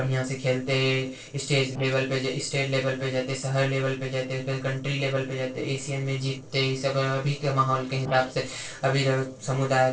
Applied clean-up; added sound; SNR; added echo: neural separator model SepFormer DNS4.